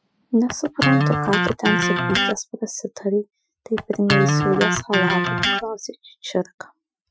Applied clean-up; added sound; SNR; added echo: classical method Wiener filter.